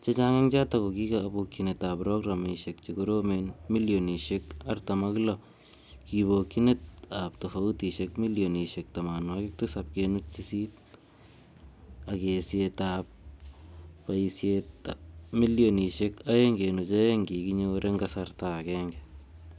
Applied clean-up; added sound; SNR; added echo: none; none; none; none.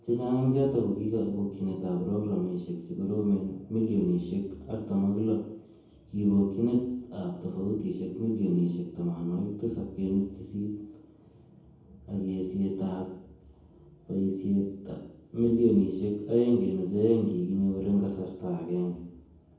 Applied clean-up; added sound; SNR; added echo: none; none; none; reverberation time 0.9 s.